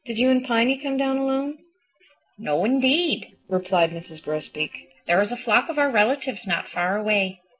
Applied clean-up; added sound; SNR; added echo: neural separator model SepFormer DNS4.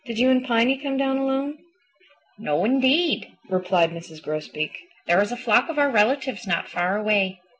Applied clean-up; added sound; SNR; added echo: none; none; none; none.